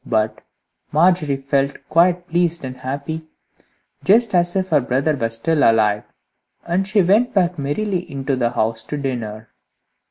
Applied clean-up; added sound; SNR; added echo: none; none; none; none.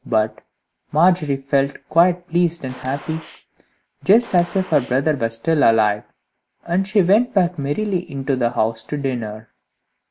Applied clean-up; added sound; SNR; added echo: none; Gunshot, gunfire; 19 dB; none.